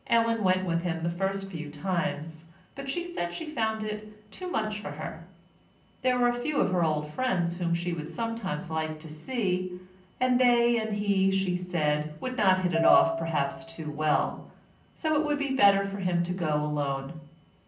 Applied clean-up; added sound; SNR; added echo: none; Piano; 3 dB; reverberation time 0.6 s.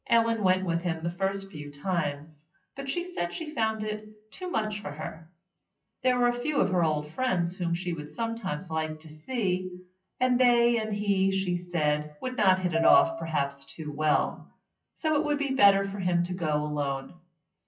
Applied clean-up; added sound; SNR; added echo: classical method WPE with log-MMSE.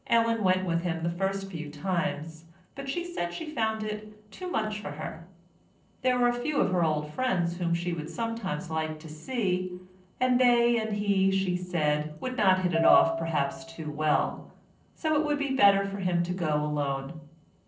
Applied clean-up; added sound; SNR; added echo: neural separator model SepFormer DNS4.